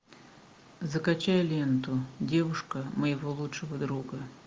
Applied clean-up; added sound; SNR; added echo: none; none; none; none.